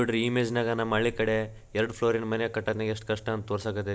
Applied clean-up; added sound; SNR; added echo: none; none; none; none.